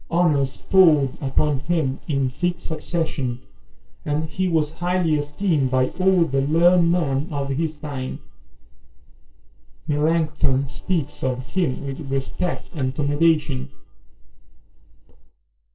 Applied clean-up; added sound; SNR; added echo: neural separator model SepFormer DNS4.